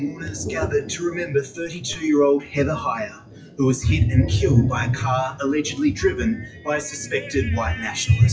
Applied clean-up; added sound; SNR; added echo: classical method WPE with log-MMSE.